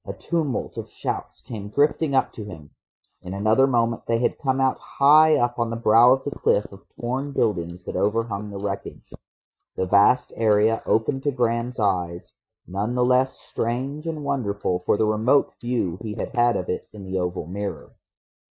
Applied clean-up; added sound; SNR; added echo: neural mask model Resemble Enhance denoiser.